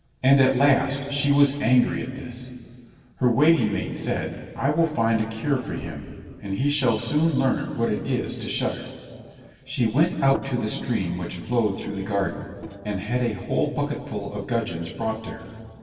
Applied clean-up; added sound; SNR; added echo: neural separator model SepFormer DNS4.